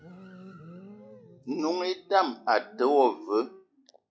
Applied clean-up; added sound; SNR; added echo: classical method log-MMSE.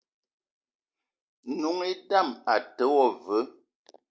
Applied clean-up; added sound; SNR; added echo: none; none; none; none.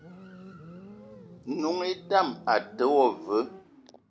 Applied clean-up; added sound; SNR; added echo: none; Motorcycle; 17 dB; none.